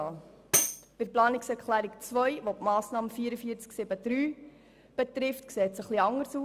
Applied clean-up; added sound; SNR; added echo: none; Tambourine; 2 dB; none.